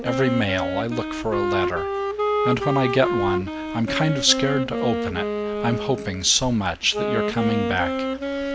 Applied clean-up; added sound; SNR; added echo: none; Wind instrument, woodwind instrument; 1 dB; none.